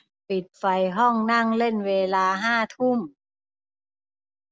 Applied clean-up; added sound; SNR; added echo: none; none; none; none.